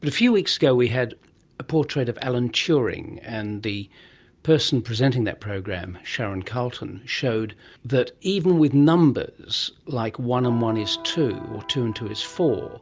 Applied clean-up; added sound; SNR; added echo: none; Electric guitar; 16 dB; none.